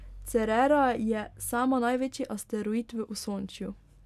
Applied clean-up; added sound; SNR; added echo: none; none; none; none.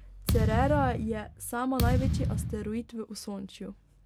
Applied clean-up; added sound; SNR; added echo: none; Thump, thud; -3 dB; none.